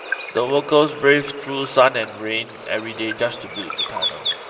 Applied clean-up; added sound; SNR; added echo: none; Water / Bird; 9 dB; reverberation time 2.9 s.